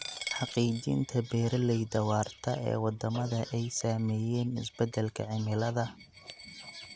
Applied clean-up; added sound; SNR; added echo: none; Coin (dropping); 16 dB; none.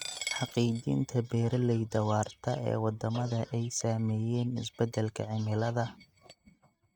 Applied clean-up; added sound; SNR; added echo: neural mask model RNNoise.